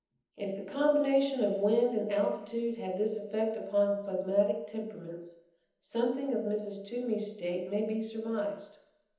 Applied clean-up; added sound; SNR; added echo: none; none; none; reverberation time 1.3 s.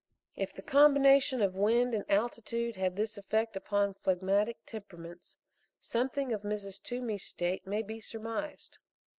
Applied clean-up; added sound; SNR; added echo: none; none; none; none.